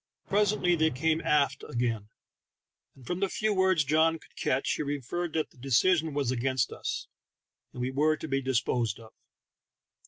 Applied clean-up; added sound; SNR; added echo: none; Fireworks; 10 dB; none.